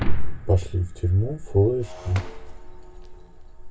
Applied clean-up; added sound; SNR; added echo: none; Shatter; 15 dB; reverberation time 0.2 s.